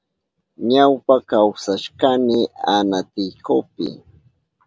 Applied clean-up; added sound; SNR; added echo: none; none; none; none.